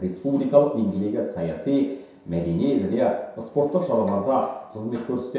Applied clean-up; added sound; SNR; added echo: none; none; none; reverberation time 0.7 s.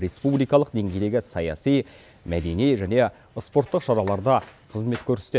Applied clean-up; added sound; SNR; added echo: none; none; none; none.